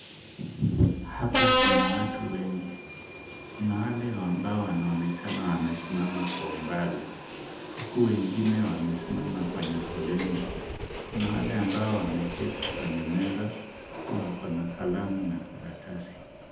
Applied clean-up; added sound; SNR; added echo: none; Subway, metro, underground; 4 dB; reverberation time 0.8 s.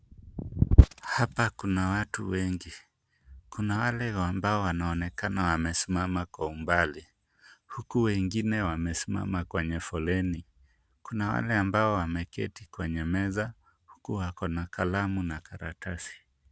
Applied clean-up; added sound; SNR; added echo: none; none; none; none.